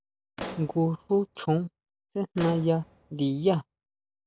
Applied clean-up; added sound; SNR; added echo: none; Explosion; 14 dB; none.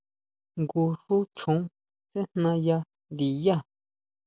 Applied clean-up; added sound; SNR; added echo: none; none; none; none.